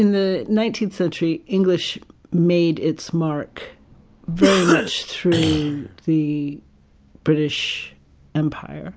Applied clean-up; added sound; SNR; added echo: none; Cough; 2 dB; none.